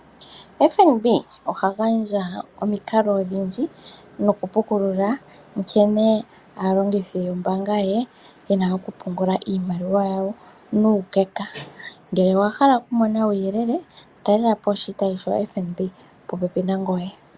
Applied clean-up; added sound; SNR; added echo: none; none; none; none.